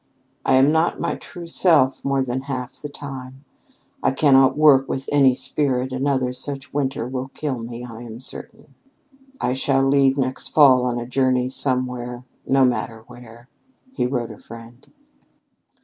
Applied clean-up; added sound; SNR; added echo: none; none; none; none.